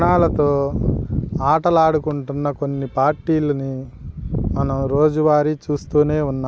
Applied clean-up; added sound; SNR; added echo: none; none; none; none.